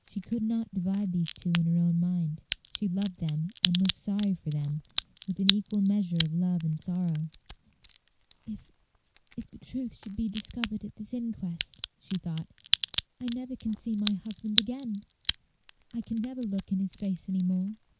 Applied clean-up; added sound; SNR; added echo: none; Crack; 7 dB; none.